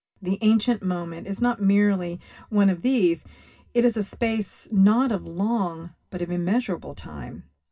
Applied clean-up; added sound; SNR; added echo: none; none; none; reverberation time 0.4 s.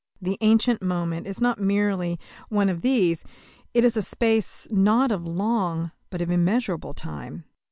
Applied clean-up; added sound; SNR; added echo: none; none; none; none.